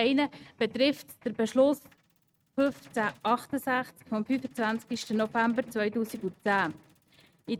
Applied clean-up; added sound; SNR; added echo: neural mask model RNNoise.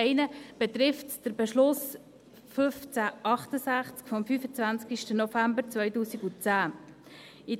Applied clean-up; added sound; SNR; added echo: none; none; none; none.